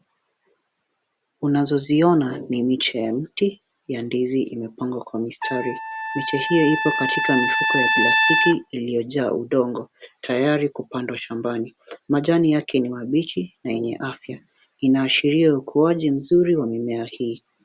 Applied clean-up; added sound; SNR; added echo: none; Trumpet; -1 dB; none.